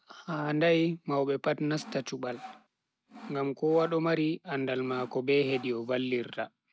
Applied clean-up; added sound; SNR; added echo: none; Sawing; 19 dB; none.